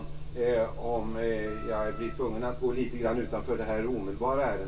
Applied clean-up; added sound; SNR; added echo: none; Wind instrument, woodwind instrument; 17 dB; reverberation time 0.2 s.